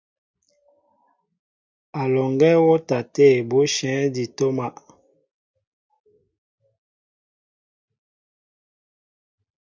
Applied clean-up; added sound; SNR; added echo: none; none; none; none.